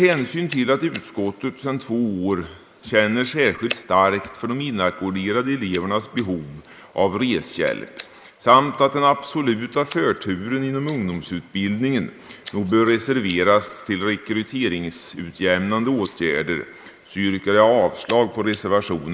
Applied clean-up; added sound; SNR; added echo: neural mask model Resemble Enhance denoiser.